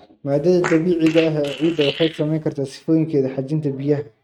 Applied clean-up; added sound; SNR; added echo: neural mask model RNNoise.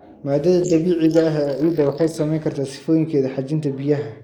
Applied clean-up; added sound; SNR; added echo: neural mask model Resemble Enhance denoiser.